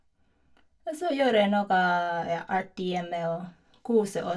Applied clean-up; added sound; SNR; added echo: none; none; none; reverberation time 0.2 s.